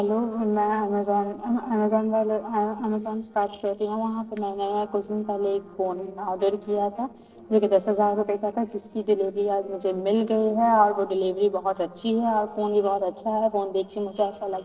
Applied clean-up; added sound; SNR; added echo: neural separator model SepFormer DNS4.